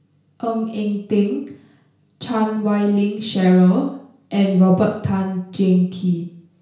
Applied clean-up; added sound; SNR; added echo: none; none; none; reverberation time 0.5 s.